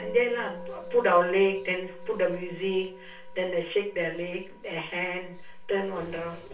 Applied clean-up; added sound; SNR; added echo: none; Musical instrument; 16 dB; reverberation time 0.3 s.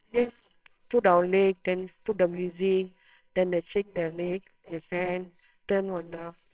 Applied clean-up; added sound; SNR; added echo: neural separator model SepFormer WHAMR!.